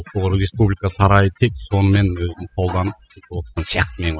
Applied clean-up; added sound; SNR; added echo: classical method spectral subtraction.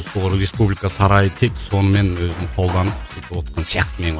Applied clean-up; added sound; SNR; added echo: none; Drawer open or close; 18 dB; none.